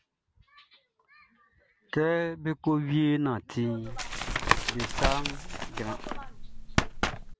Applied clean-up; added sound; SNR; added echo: none; Tap; -2 dB; none.